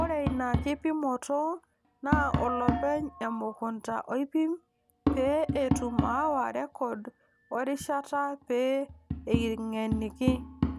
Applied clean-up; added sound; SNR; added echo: none; Tap; 3 dB; none.